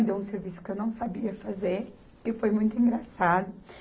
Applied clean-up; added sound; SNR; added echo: none; none; none; none.